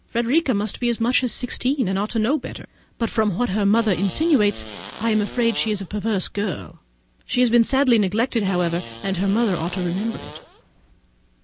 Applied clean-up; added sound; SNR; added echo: none; Fart; 15 dB; none.